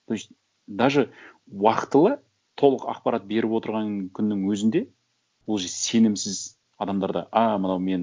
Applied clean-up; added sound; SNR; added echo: none; none; none; none.